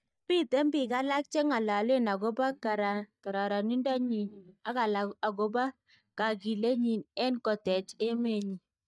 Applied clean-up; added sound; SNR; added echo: neural mask model DeepFilterNet 3.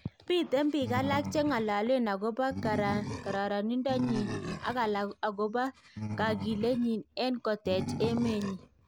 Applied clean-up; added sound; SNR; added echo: none; Animal; 8 dB; none.